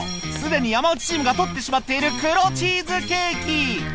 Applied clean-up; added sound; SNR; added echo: none; Rain; 16 dB; none.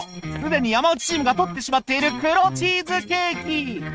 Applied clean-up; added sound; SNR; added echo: neural mask model RNNoise.